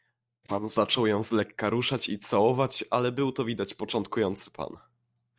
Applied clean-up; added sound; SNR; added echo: neural mask model DeepFilterNet 3.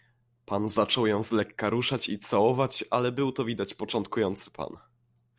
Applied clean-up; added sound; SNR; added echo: none; none; none; none.